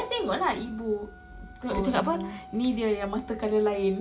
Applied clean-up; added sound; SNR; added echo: none; Wind instrument, woodwind instrument; 20 dB; reverberation time 0.5 s.